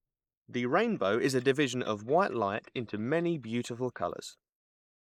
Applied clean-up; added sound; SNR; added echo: neural mask model Resemble Enhance denoiser.